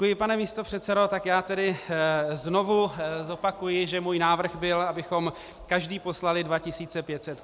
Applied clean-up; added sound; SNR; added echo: none; none; none; none.